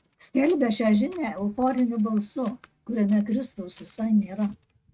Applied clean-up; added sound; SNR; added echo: neural mask model RNNoise.